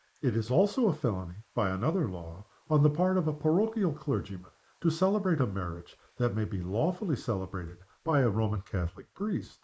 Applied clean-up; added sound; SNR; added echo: neural mask model Resemble Enhance denoiser.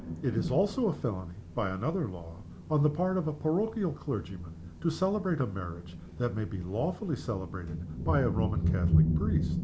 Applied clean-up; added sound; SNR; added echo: none; Thunder; 2 dB; none.